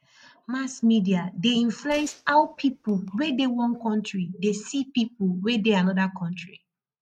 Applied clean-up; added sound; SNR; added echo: neural mask model RNNoise.